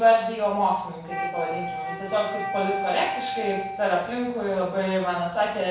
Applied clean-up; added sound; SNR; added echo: none; Wind instrument, woodwind instrument; 6 dB; reverberation time 0.7 s.